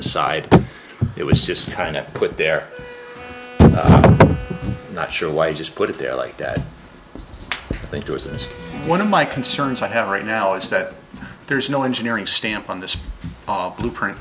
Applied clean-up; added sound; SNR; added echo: none; Wind instrument, woodwind instrument + Writing; 18 dB; none.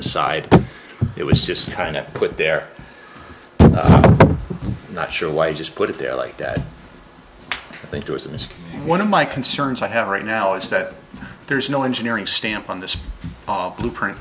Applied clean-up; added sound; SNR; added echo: none; none; none; none.